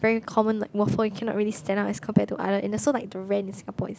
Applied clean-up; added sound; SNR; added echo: none; none; none; none.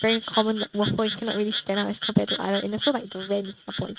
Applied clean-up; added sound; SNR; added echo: neural mask model RNNoise.